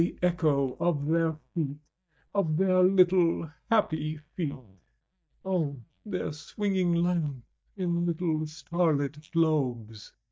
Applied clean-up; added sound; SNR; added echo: neural mask model DeepFilterNet 3.